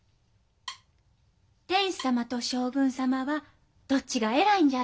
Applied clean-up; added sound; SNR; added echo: none; Wood; 19 dB; none.